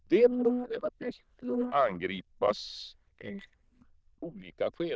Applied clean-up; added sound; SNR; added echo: neural diffusion model UNIVERSE++.